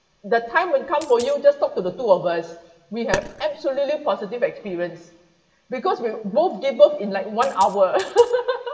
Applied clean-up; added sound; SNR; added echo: none; Coin (dropping); 20 dB; reverberation time 0.8 s.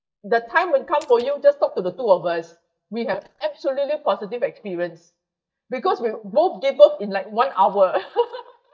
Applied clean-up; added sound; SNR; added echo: neural mask model DeepFilterNet 3.